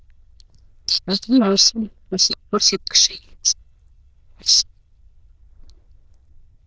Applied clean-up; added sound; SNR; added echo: neural diffusion model UNIVERSE++.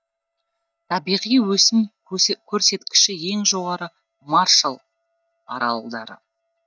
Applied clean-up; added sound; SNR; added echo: neural mask model DeepFilterNet 3.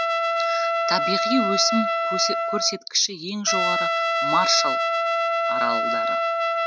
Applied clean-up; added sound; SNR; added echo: none; Trumpet; -4 dB; none.